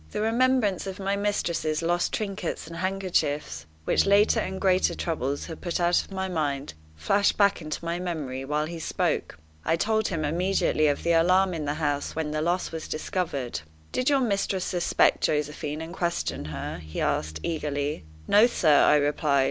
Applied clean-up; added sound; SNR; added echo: none; Bass guitar; 17 dB; none.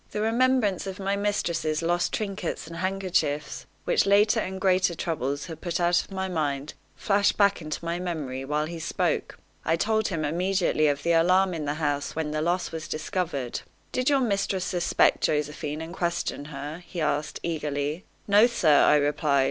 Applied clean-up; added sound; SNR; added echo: none; none; none; none.